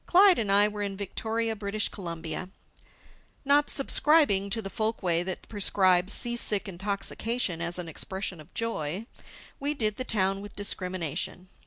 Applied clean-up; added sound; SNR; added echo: none; none; none; none.